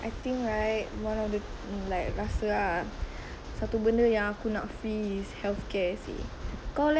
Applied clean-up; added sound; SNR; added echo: none; Rain; 18 dB; none.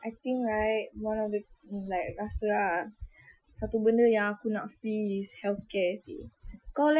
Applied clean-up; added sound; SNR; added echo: classical method Wiener filter.